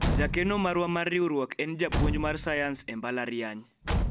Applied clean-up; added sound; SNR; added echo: none; Slam / Truck / Car; 2 dB; none.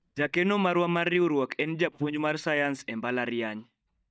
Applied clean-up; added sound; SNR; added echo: neural mask model DeepFilterNet 3.